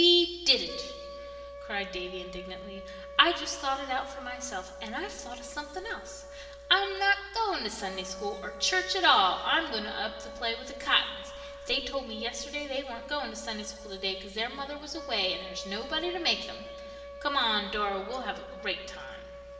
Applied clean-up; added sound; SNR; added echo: none; Wind instrument, woodwind instrument; 13 dB; reverberation time 2.8 s.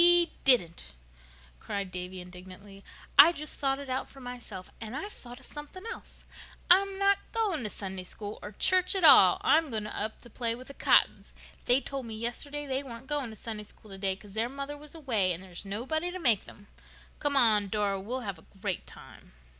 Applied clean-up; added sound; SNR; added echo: none; none; none; none.